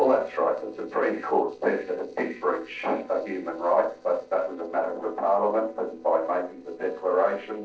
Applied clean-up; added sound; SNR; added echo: neural separator model SepFormer DNS4.